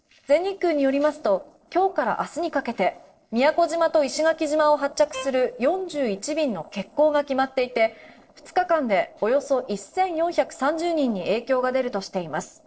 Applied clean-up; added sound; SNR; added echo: neural separator model SepFormer DNS4.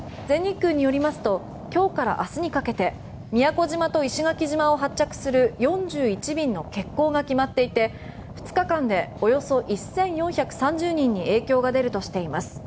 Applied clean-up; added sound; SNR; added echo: none; none; none; none.